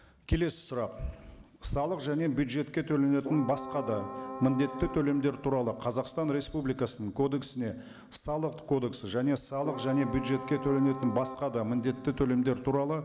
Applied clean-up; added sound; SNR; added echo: none; Keyboard (musical); 11 dB; none.